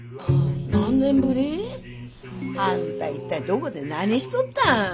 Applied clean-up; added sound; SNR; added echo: none; none; none; none.